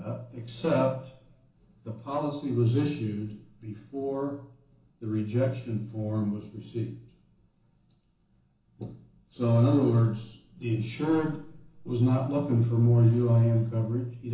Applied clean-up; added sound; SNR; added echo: none; none; none; reverberation time 0.7 s.